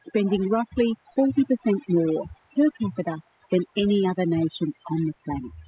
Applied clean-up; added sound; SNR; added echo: classical method spectral subtraction.